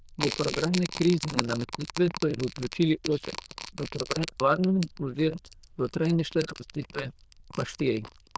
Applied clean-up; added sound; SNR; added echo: neural diffusion model UNIVERSE++.